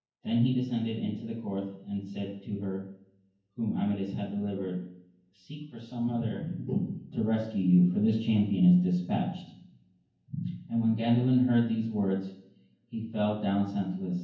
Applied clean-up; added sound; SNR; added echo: none; none; none; reverberation time 0.9 s.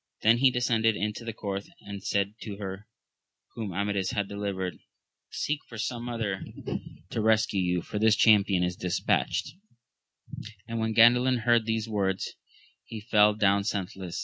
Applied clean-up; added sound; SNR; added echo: none; none; none; none.